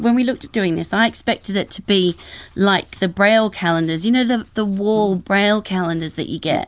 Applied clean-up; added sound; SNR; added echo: none; none; none; none.